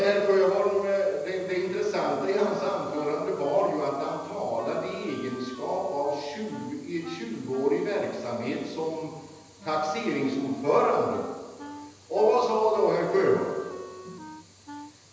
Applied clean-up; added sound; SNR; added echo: none; Wind instrument, woodwind instrument; 16 dB; reverberation time 1.1 s.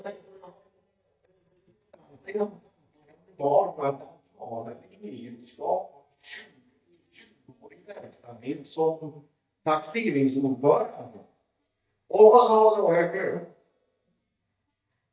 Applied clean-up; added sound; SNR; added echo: neural mask model DeepFilterNet 3.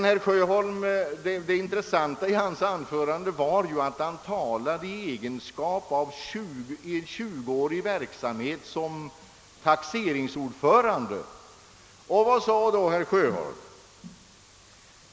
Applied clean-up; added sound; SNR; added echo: none; none; none; none.